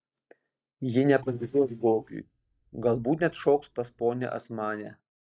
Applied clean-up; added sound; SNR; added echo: neural mask model DeepFilterNet 3.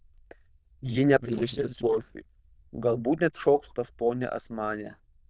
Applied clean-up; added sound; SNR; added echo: neural diffusion model UNIVERSE++.